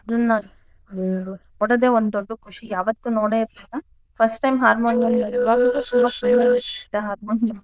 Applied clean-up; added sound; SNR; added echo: neural diffusion model UNIVERSE++.